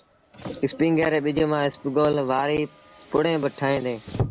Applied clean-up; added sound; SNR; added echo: none; Car; 13 dB; none.